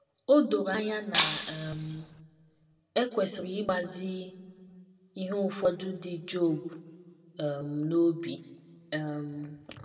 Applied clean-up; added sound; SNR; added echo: none; Shatter; 1 dB; reverberation time 1.0 s.